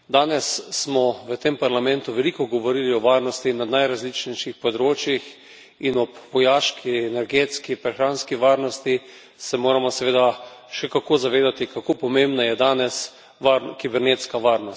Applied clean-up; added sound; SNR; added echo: none; none; none; none.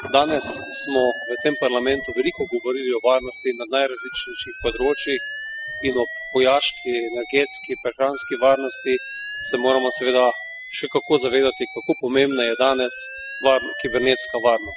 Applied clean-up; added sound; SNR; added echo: classical method spectral subtraction.